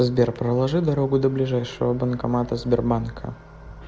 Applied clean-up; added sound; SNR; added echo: none; none; none; none.